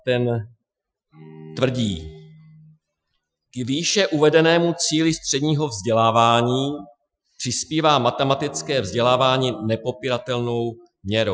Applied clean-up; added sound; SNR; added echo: classical method Wiener filter.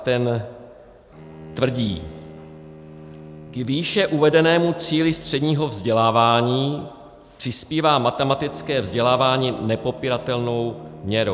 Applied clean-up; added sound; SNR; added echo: none; Bowed string instrument; 19 dB; none.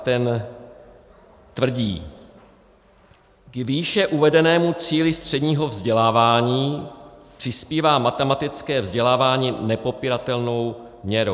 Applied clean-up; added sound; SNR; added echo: none; none; none; none.